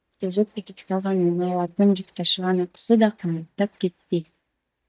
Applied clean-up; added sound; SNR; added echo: neural mask model DeepFilterNet 3.